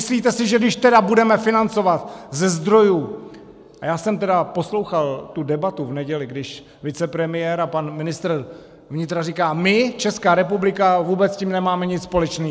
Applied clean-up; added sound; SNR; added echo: none; none; none; none.